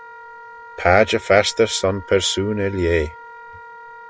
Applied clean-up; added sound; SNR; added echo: none; Wind instrument, woodwind instrument; 19 dB; none.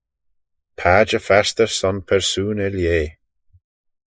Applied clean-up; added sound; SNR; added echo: neural mask model Resemble Enhance denoiser.